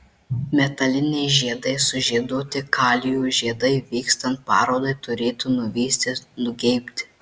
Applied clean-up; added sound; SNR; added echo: none; none; none; none.